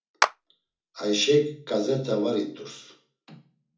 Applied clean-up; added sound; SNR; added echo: none; Clapping; 3 dB; reverberation time 0.4 s.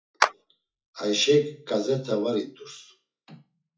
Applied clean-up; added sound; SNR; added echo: classical method WPE with log-MMSE.